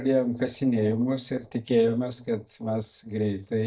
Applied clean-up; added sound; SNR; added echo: neural mask model DeepFilterNet 3.